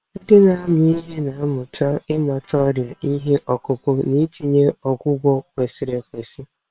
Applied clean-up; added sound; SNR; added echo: neural separator model SepFormer WHAM!.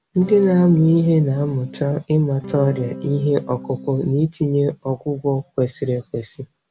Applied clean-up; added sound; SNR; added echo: none; Electric guitar / Strum; 14 dB; none.